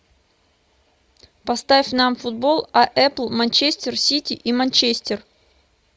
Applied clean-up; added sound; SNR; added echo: none; none; none; none.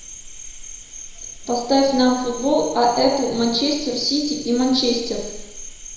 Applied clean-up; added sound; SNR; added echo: none; Cricket; 14 dB; reverberation time 1.0 s.